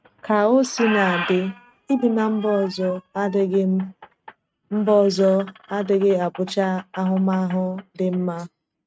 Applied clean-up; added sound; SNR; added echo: neural mask model RNNoise.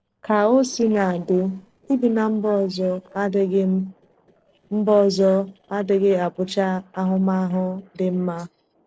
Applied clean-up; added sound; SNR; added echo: neural separator model SepFormer DNS4.